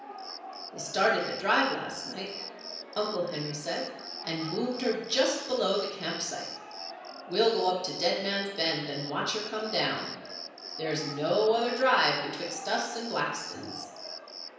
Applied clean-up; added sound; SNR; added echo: none; Cricket; 11 dB; reverberation time 0.9 s.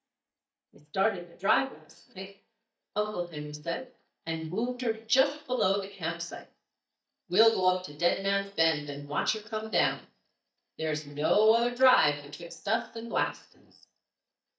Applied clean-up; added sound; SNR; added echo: neural mask model DeepFilterNet 3.